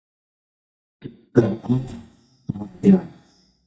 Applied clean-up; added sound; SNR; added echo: neural mask model DeepFilterNet 3.